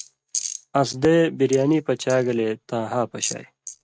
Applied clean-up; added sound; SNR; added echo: neural mask model RNNoise.